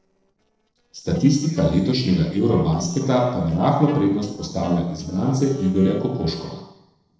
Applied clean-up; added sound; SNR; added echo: neural separator model SepFormer DNS4.